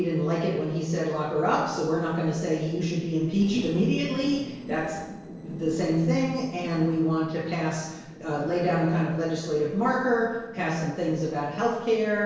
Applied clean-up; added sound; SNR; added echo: neural separator model SepFormer DNS4.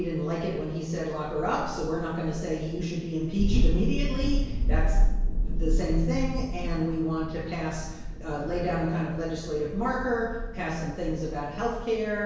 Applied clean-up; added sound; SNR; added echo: none; Thunder; -2 dB; reverberation time 1.0 s.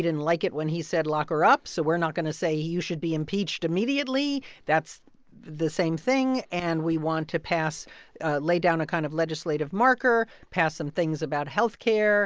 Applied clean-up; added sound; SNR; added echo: none; none; none; none.